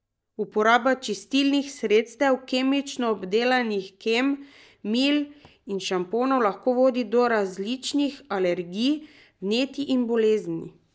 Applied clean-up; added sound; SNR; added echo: neural mask model DeepFilterNet 3.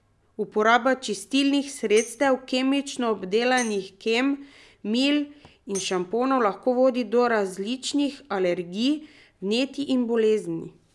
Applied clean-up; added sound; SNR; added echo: none; Tambourine; 19 dB; none.